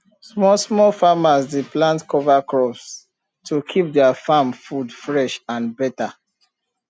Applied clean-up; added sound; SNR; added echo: none; none; none; none.